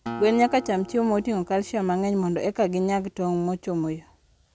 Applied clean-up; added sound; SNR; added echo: none; Acoustic guitar; 16 dB; none.